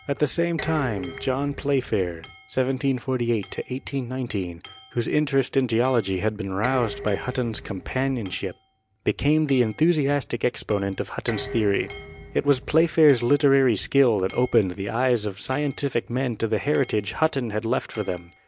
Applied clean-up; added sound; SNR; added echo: none; Hammer / Chink, clink + Dishes, pots, and pans; 18 dB; none.